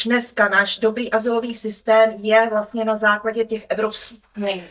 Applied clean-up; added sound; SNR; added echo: neural mask model DeepFilterNet 3.